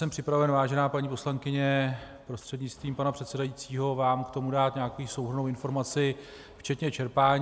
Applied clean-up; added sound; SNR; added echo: none; none; none; none.